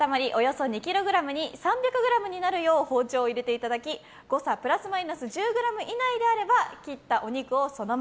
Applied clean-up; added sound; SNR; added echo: none; none; none; none.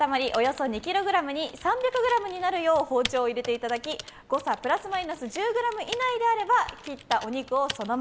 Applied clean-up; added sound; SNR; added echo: none; Typing; 16 dB; none.